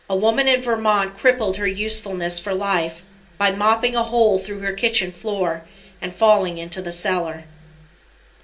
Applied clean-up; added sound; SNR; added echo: none; none; none; reverberation time 0.2 s.